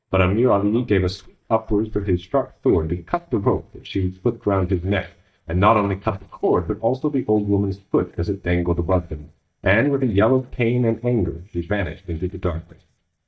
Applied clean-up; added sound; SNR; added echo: neural mask model DeepFilterNet 3.